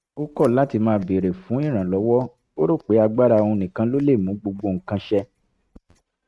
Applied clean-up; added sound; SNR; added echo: neural mask model RNNoise.